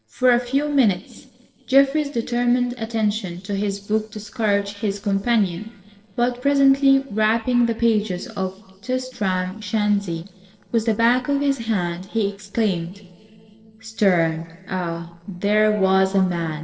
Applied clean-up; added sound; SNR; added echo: neural separator model SepFormer DNS4.